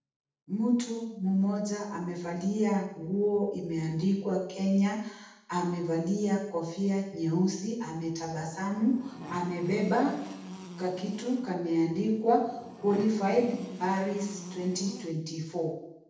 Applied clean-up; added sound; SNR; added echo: neural separator model SepFormer DNS4.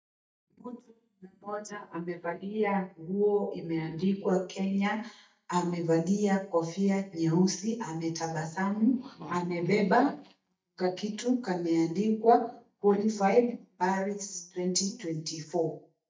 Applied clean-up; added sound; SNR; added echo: neural mask model DeepFilterNet 3.